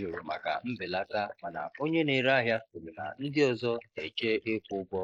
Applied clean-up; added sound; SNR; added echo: neural mask model Resemble Enhance denoiser.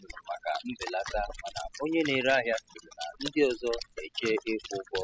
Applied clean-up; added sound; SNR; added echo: classical method spectral subtraction.